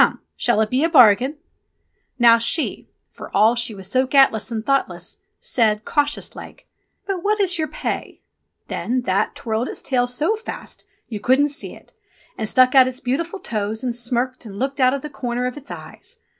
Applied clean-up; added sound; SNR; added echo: none; none; none; none.